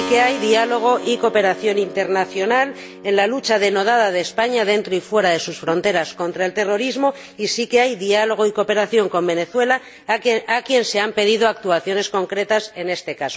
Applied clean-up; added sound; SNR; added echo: none; Keyboard (musical); 18 dB; none.